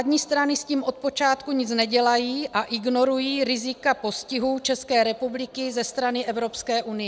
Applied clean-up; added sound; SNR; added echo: none; none; none; none.